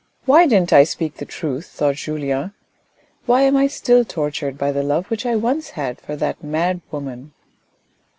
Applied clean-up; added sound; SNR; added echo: none; none; none; none.